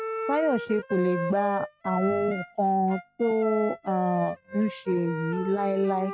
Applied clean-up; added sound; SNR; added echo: neural mask model RNNoise.